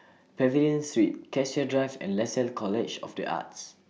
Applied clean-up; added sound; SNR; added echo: none; none; none; none.